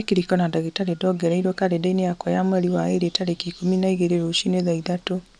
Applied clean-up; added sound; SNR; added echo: none; none; none; none.